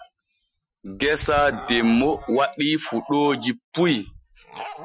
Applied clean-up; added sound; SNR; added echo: classical method Wiener filter.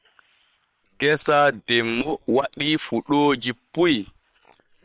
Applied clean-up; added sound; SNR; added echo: neural separator model SepFormer WHAM!.